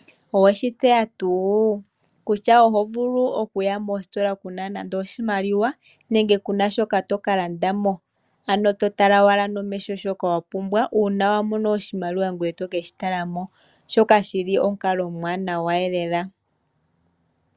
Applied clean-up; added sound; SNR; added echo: none; none; none; none.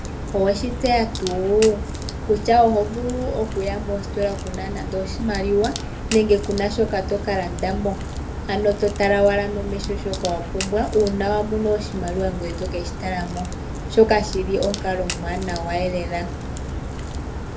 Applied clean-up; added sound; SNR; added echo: none; Crack; 6 dB; reverberation time 0.3 s.